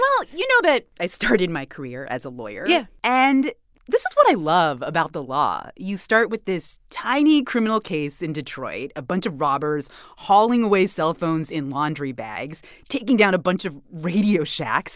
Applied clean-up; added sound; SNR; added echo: none; none; none; none.